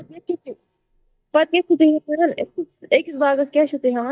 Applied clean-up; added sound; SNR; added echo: neural mask model DeepFilterNet 3.